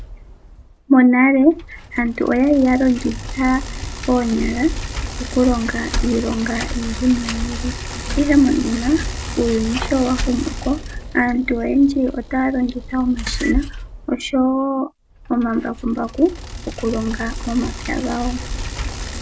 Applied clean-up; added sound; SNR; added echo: none; Bicycle; 8 dB; none.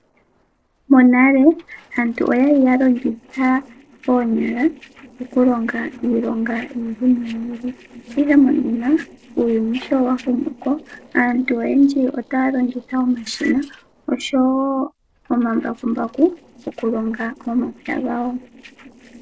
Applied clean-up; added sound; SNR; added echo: neural separator model SepFormer DNS4.